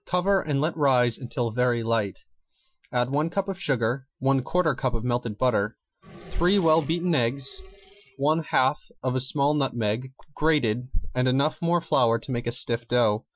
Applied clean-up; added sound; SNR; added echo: classical method Wiener filter.